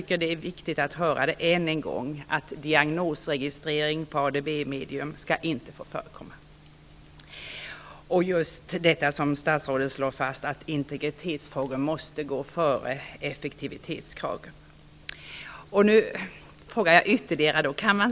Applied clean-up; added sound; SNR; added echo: none; none; none; none.